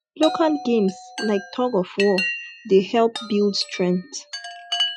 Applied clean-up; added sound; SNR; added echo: classical method Wiener filter.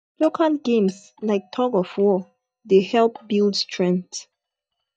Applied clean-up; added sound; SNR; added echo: neural mask model DeepFilterNet 3.